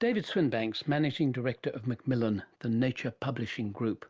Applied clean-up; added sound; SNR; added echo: none; none; none; none.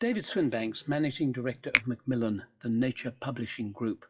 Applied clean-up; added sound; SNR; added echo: classical method WPE with log-MMSE.